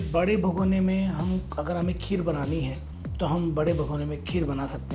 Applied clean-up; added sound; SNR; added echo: none; Bass guitar; 8 dB; none.